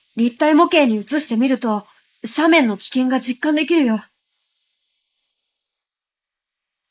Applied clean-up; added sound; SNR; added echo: neural mask model Resemble Enhance denoiser.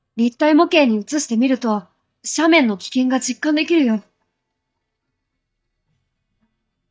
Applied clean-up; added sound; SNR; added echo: neural mask model DeepFilterNet 3.